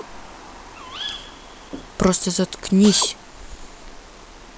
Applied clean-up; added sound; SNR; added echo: none; Drill + Bird vocalization, bird call, bird song; 12 dB; none.